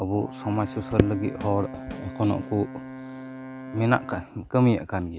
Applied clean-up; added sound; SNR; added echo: none; Drum / Drum kit + Brass instrument; 13 dB; none.